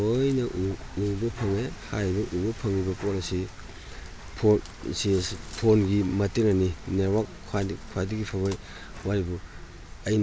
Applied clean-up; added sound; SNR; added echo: none; none; none; none.